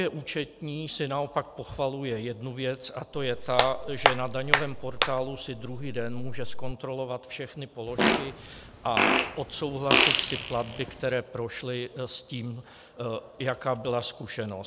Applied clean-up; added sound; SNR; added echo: none; Fart + Hands; -4 dB; none.